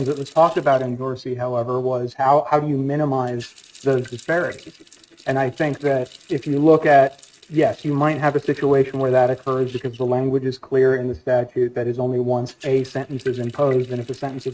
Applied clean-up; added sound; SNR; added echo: neural mask model RNNoise.